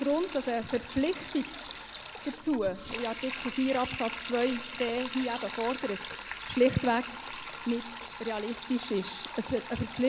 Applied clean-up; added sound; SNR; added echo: none; Sink (filling or washing); 8 dB; none.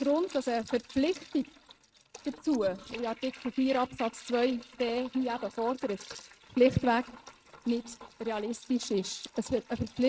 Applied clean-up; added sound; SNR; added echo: neural mask model RNNoise.